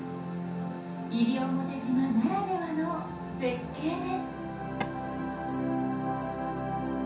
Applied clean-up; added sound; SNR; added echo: none; Tap / Wood; 10 dB; reverberation time 0.6 s.